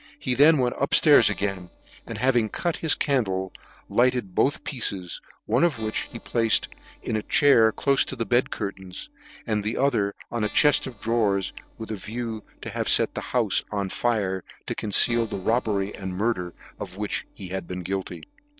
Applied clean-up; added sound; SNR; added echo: neural separator model SepFormer DNS4.